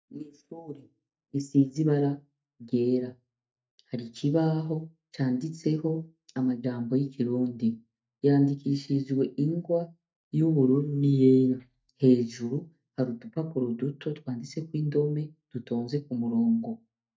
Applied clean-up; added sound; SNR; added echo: neural mask model DeepFilterNet 3.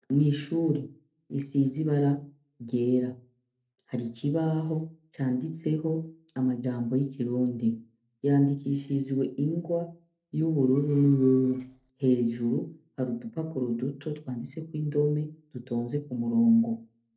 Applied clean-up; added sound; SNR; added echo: neural separator model SepFormer DNS4.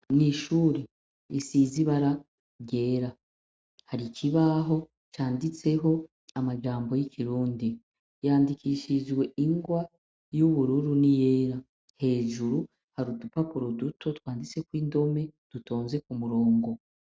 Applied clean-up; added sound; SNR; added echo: none; none; none; none.